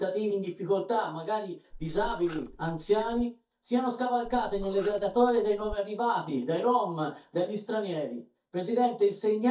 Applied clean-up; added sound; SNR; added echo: neural mask model DeepFilterNet 3.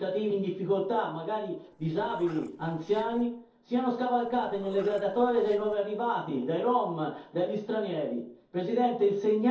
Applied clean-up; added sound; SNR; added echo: neural separator model SepFormer DNS4.